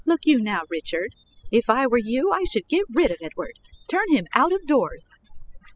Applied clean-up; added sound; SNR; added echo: classical method spectral subtraction.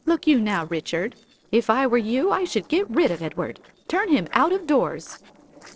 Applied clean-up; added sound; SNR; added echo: neural separator model SepFormer DNS4.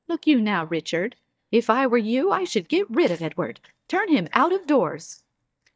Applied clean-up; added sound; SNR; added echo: neural mask model DeepFilterNet 3.